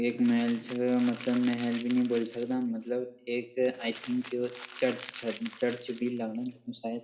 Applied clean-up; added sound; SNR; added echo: none; Crumpling, crinkling; 16 dB; reverberation time 1.1 s.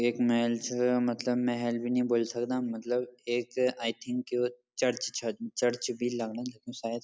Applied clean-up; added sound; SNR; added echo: none; none; none; none.